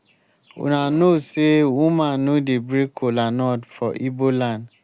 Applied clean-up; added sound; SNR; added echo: none; none; none; none.